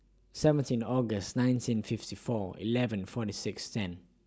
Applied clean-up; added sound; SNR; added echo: none; none; none; none.